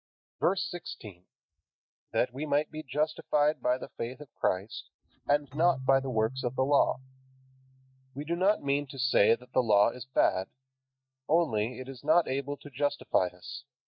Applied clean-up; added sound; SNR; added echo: neural mask model DeepFilterNet 3.